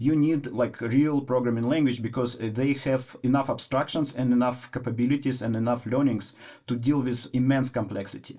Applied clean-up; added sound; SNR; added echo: none; none; none; reverberation time 0.2 s.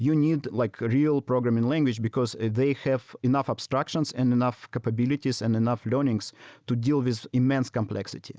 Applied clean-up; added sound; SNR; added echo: none; none; none; none.